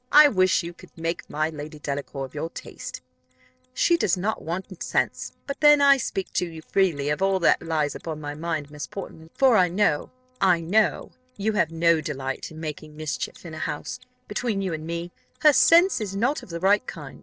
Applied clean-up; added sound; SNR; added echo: neural separator model SepFormer DNS4.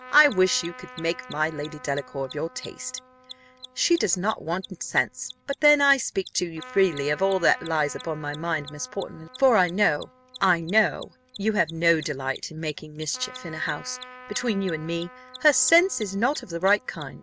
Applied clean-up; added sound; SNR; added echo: none; Mechanisms + Trumpet; 19 dB; none.